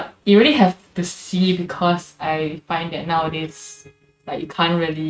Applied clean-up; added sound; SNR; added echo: neural mask model RNNoise.